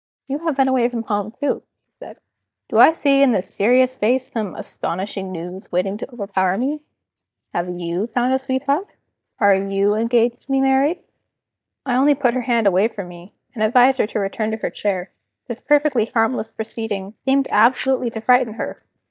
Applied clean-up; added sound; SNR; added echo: neural mask model DeepFilterNet 3.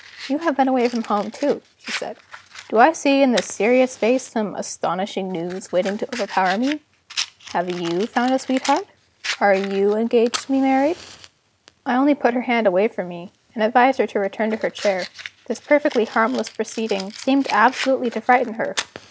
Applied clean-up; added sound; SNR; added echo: none; Fire; 15 dB; none.